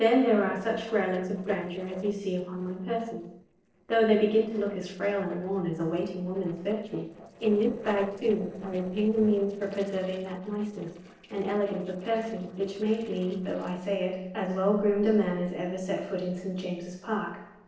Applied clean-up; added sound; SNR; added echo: neural separator model SepFormer DNS4.